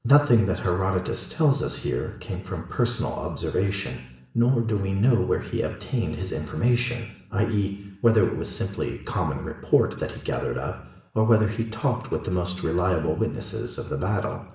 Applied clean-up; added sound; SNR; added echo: none; none; none; reverberation time 0.8 s.